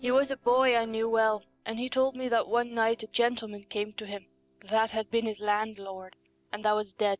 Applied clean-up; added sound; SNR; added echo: neural separator model SepFormer DNS4.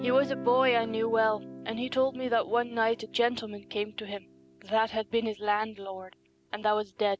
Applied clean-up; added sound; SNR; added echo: none; Guitar; 15 dB; none.